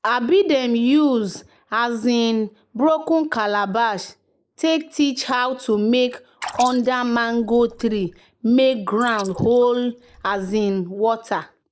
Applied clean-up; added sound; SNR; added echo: neural mask model Resemble Enhance denoiser.